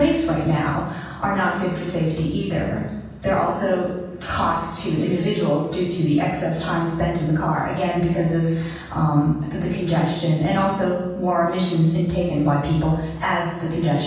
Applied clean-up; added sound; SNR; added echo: none; none; none; reverberation time 1.2 s.